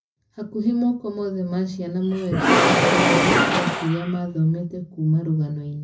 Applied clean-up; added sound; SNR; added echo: none; Engine / Mechanisms; -4 dB; reverberation time 0.4 s.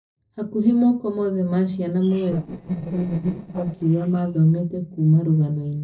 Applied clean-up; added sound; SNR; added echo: neural separator model SepFormer DNS4.